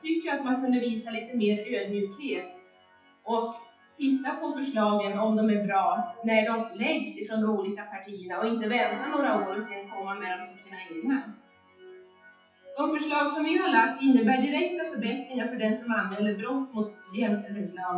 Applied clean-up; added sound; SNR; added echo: classical method WPE with log-MMSE.